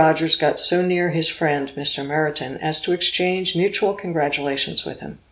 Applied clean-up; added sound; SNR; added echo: none; none; none; none.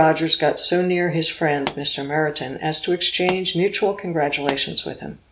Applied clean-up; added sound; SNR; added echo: none; Explosion; 14 dB; none.